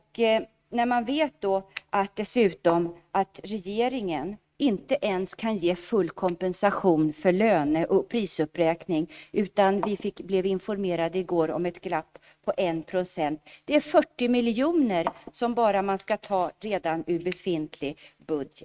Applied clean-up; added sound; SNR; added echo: neural mask model RNNoise.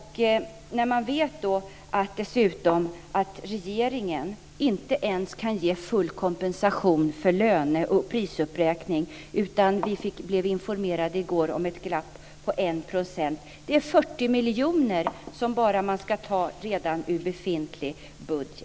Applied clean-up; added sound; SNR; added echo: none; none; none; none.